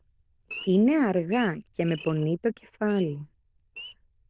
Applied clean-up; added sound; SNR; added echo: neural diffusion model UNIVERSE++.